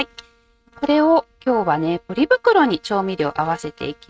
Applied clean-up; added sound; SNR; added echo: neural mask model RNNoise.